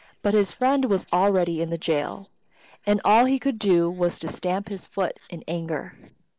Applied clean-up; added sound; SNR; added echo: neural mask model Resemble Enhance denoiser.